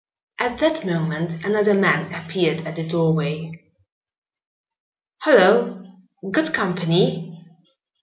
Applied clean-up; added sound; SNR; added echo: none; none; none; none.